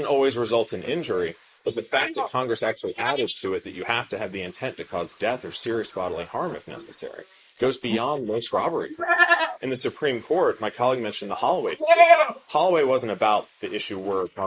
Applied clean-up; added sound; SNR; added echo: neural mask model Resemble Enhance denoiser.